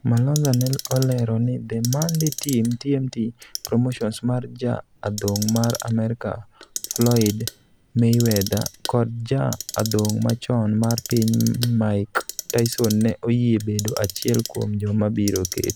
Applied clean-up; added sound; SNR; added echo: none; Clock; 13 dB; none.